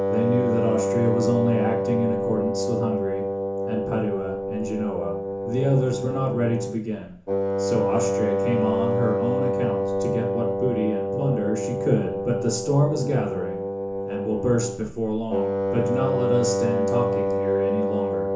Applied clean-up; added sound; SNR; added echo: none; Wind instrument, woodwind instrument; -1 dB; reverberation time 0.7 s.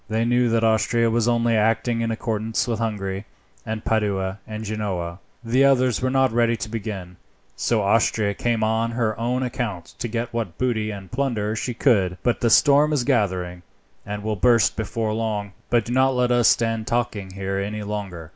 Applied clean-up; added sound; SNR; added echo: none; none; none; none.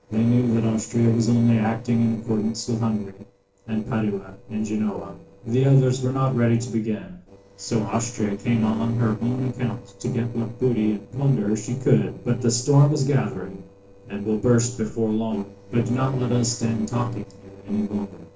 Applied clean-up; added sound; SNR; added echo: neural separator model SepFormer DNS4.